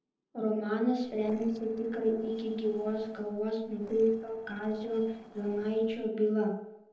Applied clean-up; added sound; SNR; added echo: neural separator model SepFormer DNS4.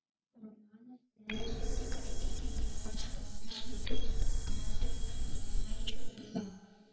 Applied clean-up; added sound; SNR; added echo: neural mask model DeepFilterNet 3.